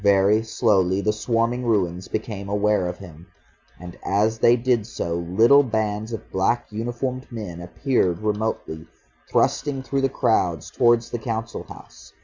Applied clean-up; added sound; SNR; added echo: none; none; none; none.